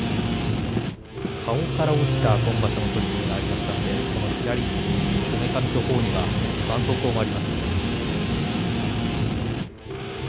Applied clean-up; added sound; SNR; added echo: none; Guitar; -4 dB; none.